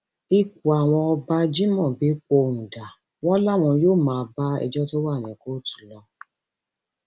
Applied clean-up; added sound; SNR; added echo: none; none; none; none.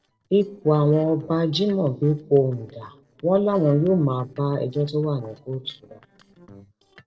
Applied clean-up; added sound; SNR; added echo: neural separator model SepFormer DNS4.